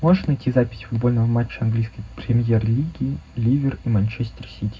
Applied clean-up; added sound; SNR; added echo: none; none; none; reverberation time 0.3 s.